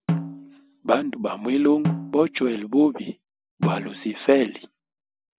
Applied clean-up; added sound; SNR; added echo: none; Snare drum; 8 dB; none.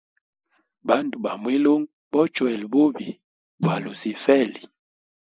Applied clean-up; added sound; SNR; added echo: neural mask model Resemble Enhance denoiser.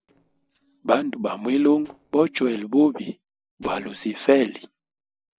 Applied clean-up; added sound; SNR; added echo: neural separator model SepFormer DNS4.